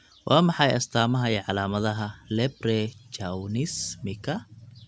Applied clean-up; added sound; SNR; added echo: none; none; none; none.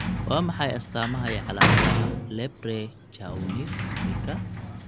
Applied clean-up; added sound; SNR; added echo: none; Sliding door / Slam; -4 dB; none.